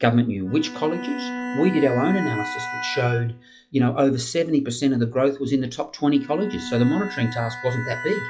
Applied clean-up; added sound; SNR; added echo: classical method log-MMSE.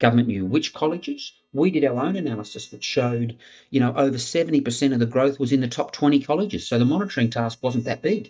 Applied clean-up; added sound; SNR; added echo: neural mask model DeepFilterNet 3.